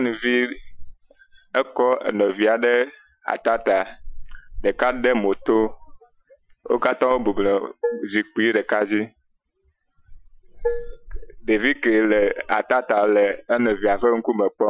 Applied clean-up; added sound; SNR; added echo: classical method Wiener filter.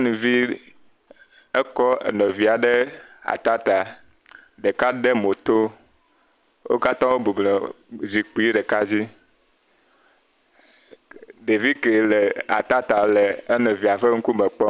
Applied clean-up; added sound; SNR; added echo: none; none; none; none.